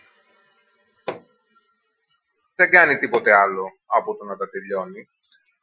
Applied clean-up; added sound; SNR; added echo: classical method Wiener filter.